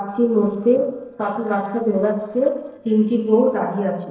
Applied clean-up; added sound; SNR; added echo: neural separator model SepFormer DNS4.